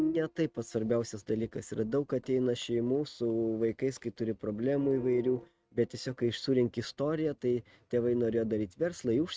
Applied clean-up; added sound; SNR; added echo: neural mask model RNNoise.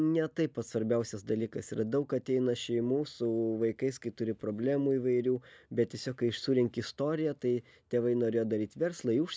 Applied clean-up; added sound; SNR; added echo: none; none; none; none.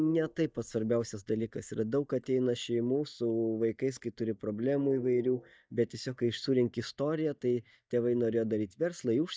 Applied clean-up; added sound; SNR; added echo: neural mask model DeepFilterNet 3.